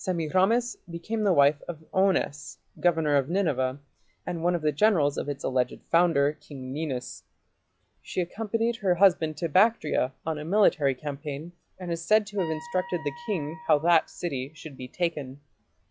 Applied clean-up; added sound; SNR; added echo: classical method log-MMSE.